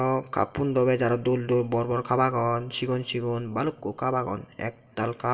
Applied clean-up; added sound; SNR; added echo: none; none; none; reverberation time 0.3 s.